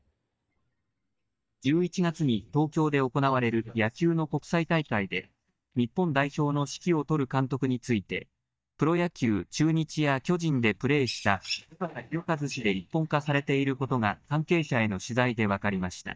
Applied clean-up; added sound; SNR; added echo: neural mask model DeepFilterNet 3.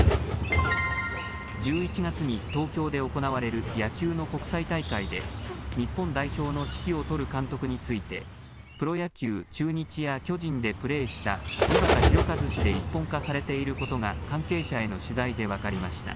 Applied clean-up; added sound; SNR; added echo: none; Bird; 0 dB; none.